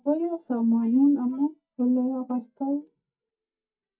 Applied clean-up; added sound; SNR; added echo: neural mask model DeepFilterNet 3.